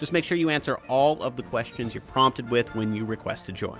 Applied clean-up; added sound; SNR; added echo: none; none; none; none.